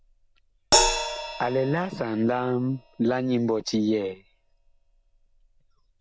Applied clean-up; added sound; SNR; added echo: none; Crash cymbal; 3 dB; none.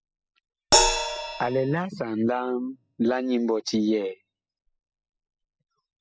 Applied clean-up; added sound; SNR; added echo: classical method spectral subtraction.